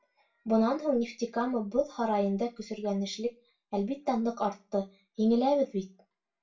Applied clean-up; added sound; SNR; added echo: none; none; none; reverberation time 0.2 s.